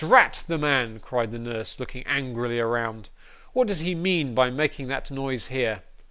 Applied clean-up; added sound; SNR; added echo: none; none; none; none.